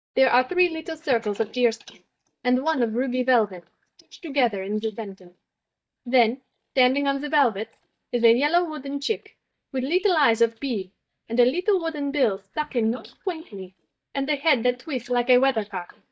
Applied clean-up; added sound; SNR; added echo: neural mask model DeepFilterNet 3.